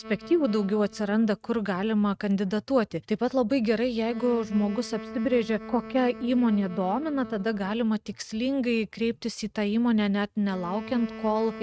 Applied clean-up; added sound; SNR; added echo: neural mask model RNNoise.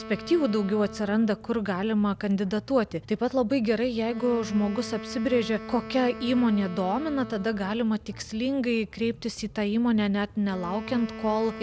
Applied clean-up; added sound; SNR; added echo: none; Wind instrument, woodwind instrument; 15 dB; none.